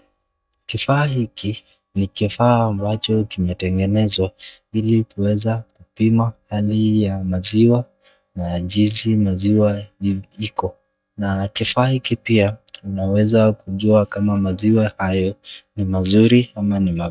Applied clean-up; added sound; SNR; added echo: neural mask model DeepFilterNet 3.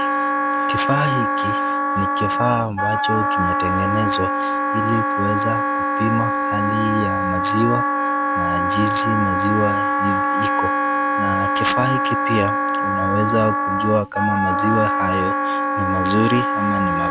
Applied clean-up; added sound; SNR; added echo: none; Wind instrument, woodwind instrument; -3 dB; none.